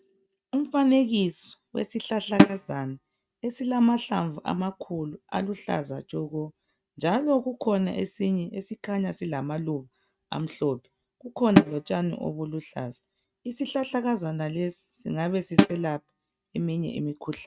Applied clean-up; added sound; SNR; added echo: neural mask model RNNoise.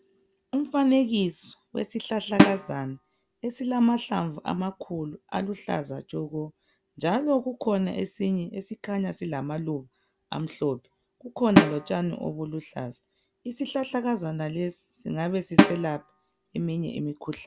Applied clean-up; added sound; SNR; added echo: none; Snare drum; -4 dB; none.